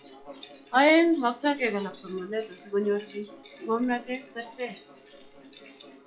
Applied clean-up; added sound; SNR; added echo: classical method log-MMSE.